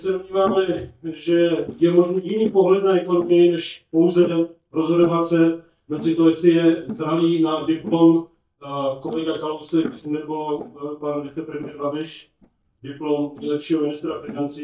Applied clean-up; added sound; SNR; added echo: neural mask model DeepFilterNet 3.